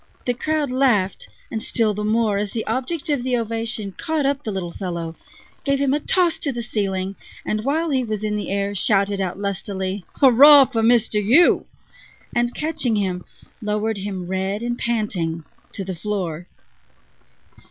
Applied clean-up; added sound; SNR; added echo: none; none; none; none.